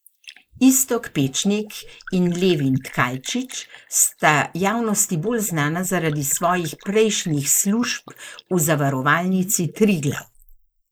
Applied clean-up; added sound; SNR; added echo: neural mask model Resemble Enhance denoiser.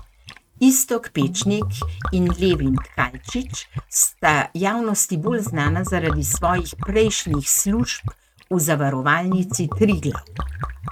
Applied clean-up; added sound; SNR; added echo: neural mask model RNNoise.